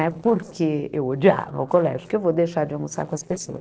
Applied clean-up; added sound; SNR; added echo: neural separator model SepFormer DNS4.